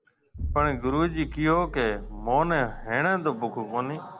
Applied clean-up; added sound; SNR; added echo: none; Explosion; 10 dB; none.